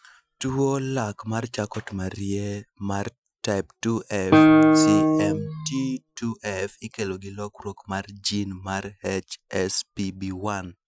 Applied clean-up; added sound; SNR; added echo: classical method Wiener filter.